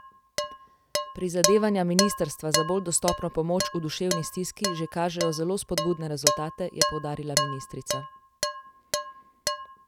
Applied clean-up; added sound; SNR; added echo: none; Dishes, pots, and pans; 2 dB; none.